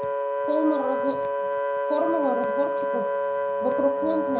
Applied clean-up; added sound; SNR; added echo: none; Wind instrument, woodwind instrument; -3 dB; reverberation time 0.5 s.